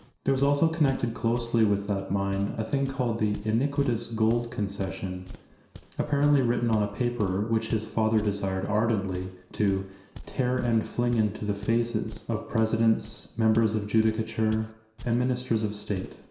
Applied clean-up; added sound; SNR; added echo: none; Walk, footsteps; 19 dB; reverberation time 0.7 s.